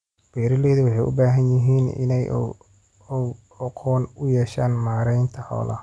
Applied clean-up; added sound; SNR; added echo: none; none; none; none.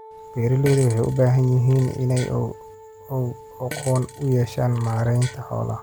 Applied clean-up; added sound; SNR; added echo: none; Fart + Wind instrument, woodwind instrument; 17 dB; none.